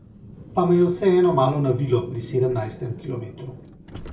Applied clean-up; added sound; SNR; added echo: none; Car; 17 dB; reverberation time 0.5 s.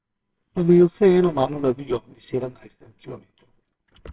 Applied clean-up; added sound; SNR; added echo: neural separator model SepFormer WHAMR!.